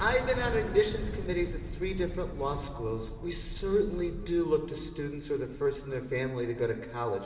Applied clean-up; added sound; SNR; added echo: none; Thunder / Explosion; 8 dB; reverberation time 2.3 s.